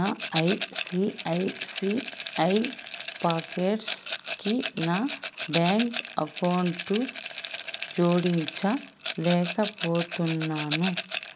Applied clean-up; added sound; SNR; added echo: none; Rattle; 8 dB; none.